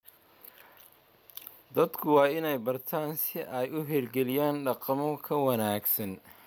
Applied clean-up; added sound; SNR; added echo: none; none; none; none.